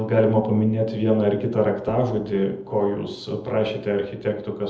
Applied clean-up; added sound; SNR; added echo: neural separator model SepFormer DNS4.